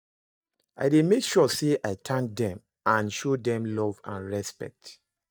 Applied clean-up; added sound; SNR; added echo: neural mask model DeepFilterNet 3.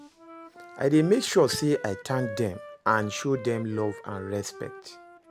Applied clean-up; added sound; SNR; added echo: none; Wind instrument, woodwind instrument; 15 dB; none.